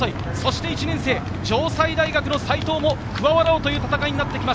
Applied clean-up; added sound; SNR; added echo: none; none; none; none.